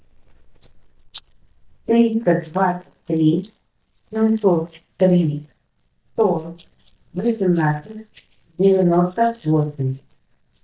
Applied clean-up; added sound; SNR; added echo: neural mask model DeepFilterNet 3.